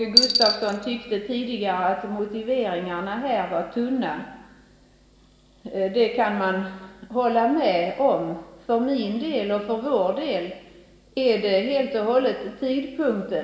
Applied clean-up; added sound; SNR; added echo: none; Coin (dropping); 1 dB; reverberation time 1.2 s.